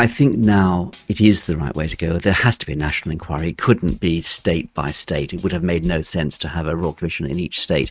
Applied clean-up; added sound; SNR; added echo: neural mask model RNNoise.